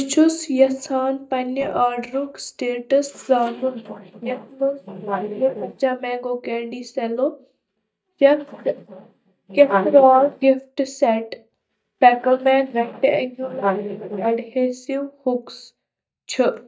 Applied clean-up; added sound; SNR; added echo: neural mask model DeepFilterNet 3.